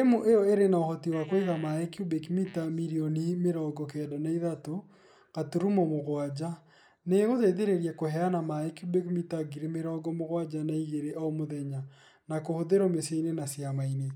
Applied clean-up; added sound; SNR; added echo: neural mask model Resemble Enhance denoiser.